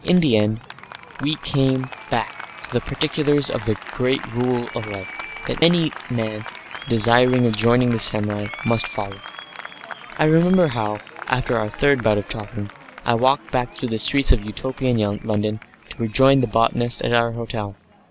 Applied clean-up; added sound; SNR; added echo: none; Applause; 16 dB; none.